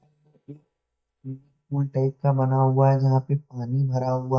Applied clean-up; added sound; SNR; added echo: neural mask model DeepFilterNet 3.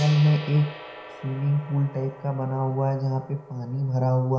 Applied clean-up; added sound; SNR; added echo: none; Gong; 17 dB; reverberation time 0.5 s.